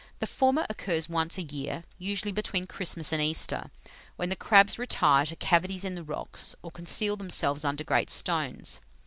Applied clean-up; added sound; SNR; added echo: none; none; none; none.